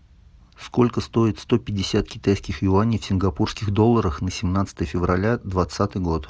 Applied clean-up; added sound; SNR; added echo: none; none; none; none.